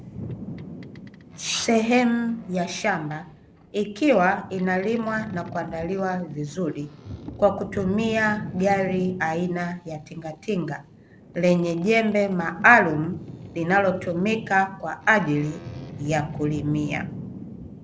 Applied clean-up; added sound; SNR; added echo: none; Boat, Water vehicle; 14 dB; none.